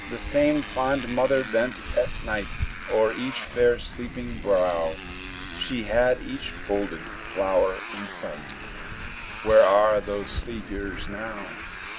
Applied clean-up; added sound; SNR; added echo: none; Motorcycle; 10 dB; none.